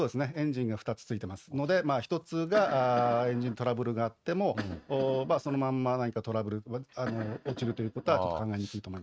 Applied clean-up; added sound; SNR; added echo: neural mask model RNNoise.